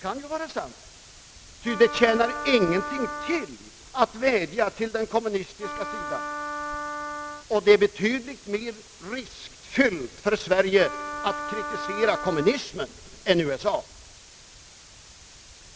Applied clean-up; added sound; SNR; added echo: none; Wind instrument, woodwind instrument; 7 dB; none.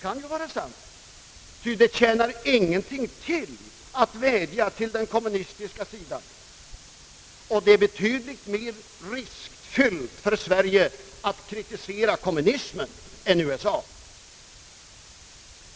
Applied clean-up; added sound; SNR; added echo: none; none; none; none.